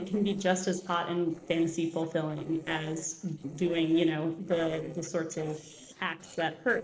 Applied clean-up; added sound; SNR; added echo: neural separator model SepFormer DNS4.